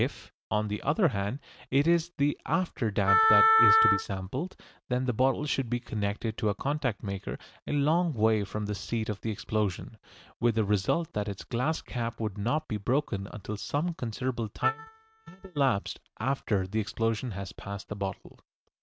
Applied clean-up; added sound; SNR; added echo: neural mask model RNNoise.